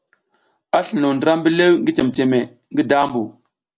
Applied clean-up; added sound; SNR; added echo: none; none; none; none.